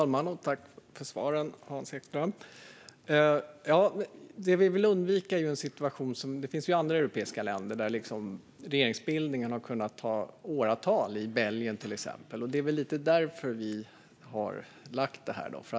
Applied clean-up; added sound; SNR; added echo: none; none; none; none.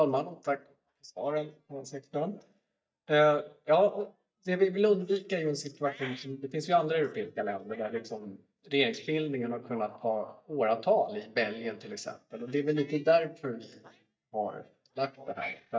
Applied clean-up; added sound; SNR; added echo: neural mask model DeepFilterNet 3.